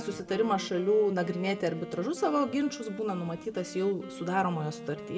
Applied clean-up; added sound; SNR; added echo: none; Wind instrument, woodwind instrument; 14 dB; reverberation time 1.2 s.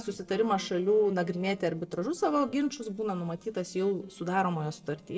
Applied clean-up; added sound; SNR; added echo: neural separator model SepFormer DNS4.